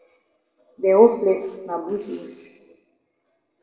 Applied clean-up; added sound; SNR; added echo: neural separator model SepFormer DNS4.